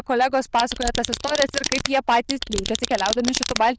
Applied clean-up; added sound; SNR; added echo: neural diffusion model UNIVERSE++.